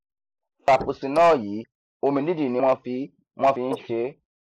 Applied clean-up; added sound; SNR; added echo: neural mask model Resemble Enhance denoiser.